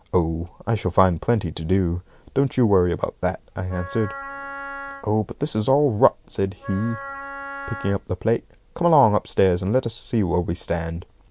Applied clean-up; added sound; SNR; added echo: none; Wind instrument, woodwind instrument; 13 dB; none.